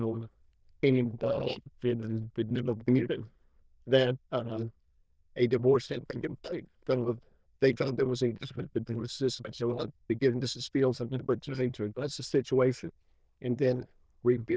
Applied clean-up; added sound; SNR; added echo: neural diffusion model UNIVERSE++.